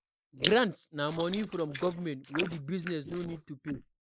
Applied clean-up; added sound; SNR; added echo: neural mask model Resemble Enhance denoiser.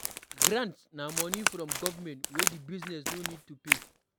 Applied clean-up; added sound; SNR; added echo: none; Crack; -5 dB; none.